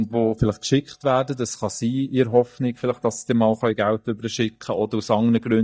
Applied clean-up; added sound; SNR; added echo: neural mask model DeepFilterNet 3.